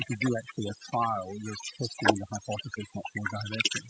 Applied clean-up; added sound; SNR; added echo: classical method spectral subtraction.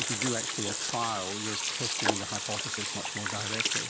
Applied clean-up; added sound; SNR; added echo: none; Sink (filling or washing) / Water tap, faucet; -4 dB; none.